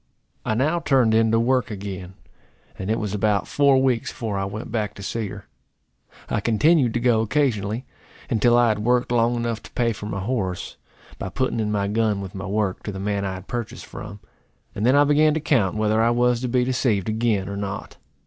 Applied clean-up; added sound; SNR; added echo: none; none; none; none.